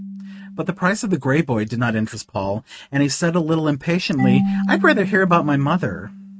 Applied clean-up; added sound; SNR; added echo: neural mask model RNNoise.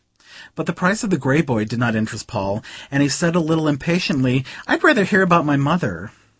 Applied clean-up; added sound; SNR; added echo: none; none; none; none.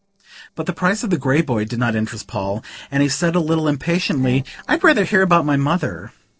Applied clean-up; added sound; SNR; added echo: neural separator model SepFormer DNS4.